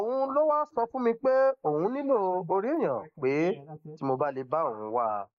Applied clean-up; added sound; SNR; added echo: neural mask model Resemble Enhance denoiser.